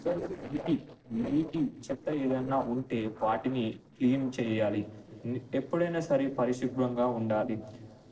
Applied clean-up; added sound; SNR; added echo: neural separator model SepFormer DNS4.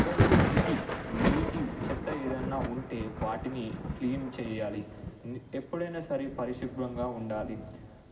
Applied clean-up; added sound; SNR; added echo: none; Thunder; -3 dB; reverberation time 2.2 s.